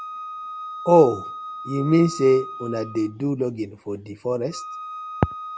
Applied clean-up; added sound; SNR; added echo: none; Wind instrument, woodwind instrument; 13 dB; none.